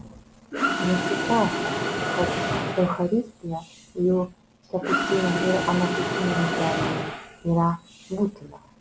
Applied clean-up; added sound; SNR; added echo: none; Mechanisms; 2 dB; none.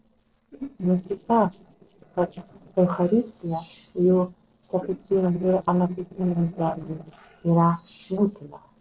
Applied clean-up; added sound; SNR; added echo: neural separator model SepFormer DNS4.